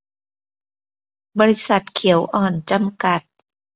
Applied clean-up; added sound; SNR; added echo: none; none; none; none.